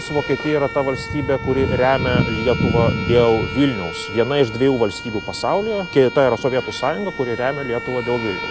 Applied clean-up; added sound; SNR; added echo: none; Bowed string instrument + Bowed string instrument; 11 dB; none.